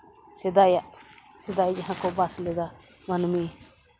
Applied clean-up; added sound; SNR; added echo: none; none; none; none.